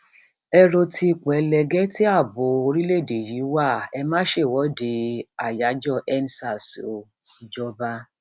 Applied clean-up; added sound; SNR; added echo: none; none; none; none.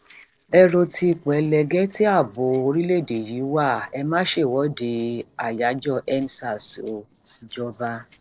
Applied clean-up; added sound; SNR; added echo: neural separator model SepFormer DNS4.